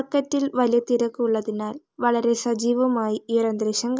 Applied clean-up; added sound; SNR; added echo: none; none; none; none.